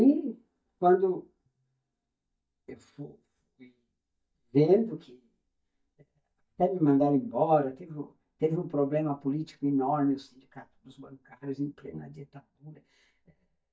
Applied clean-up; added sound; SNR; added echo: neural mask model DeepFilterNet 3.